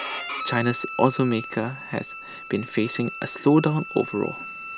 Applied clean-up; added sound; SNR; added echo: none; Bowed string instrument; 11 dB; none.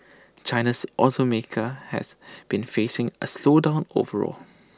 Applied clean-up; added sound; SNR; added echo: none; none; none; none.